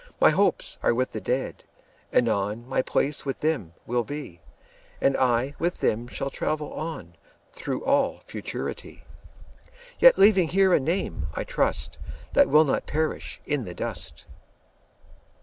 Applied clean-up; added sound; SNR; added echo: none; none; none; none.